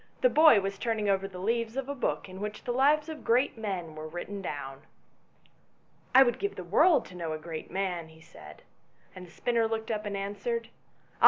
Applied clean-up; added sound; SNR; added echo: none; none; none; none.